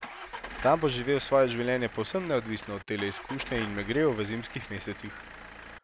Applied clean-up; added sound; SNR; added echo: none; Engine starting / Car; 13 dB; none.